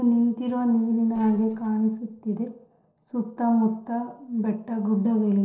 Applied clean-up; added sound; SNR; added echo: neural separator model SepFormer DNS4.